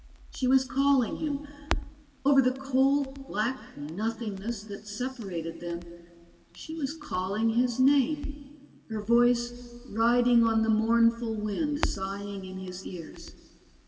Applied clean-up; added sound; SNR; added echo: none; Crackle; 13 dB; reverberation time 1.8 s.